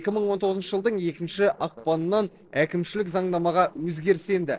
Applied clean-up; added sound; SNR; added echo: neural separator model SepFormer DNS4.